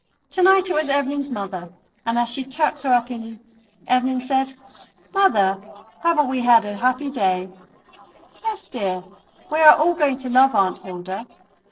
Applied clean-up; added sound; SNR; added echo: neural separator model SepFormer DNS4.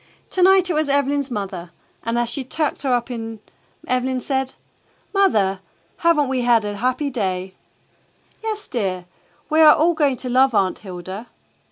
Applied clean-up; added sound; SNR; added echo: none; none; none; none.